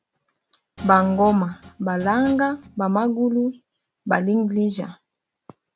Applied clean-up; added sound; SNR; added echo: none; Guitar; 18 dB; none.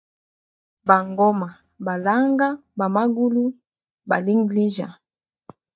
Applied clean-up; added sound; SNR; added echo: neural mask model DeepFilterNet 3.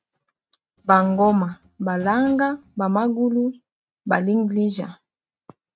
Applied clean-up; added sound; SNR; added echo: neural mask model RNNoise.